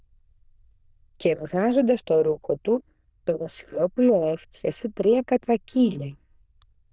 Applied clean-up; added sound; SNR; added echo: neural diffusion model UNIVERSE++.